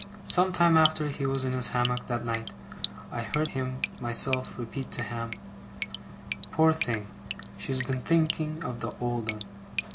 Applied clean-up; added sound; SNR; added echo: none; Drip; 9 dB; none.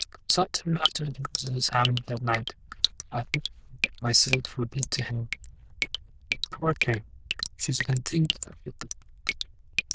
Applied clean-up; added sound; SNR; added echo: neural diffusion model UNIVERSE++.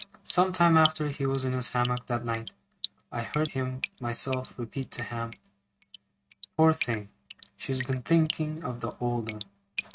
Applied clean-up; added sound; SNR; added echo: neural mask model RNNoise.